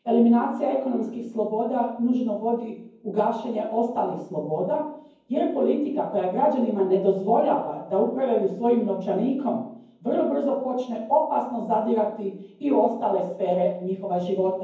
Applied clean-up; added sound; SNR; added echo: none; none; none; reverberation time 0.9 s.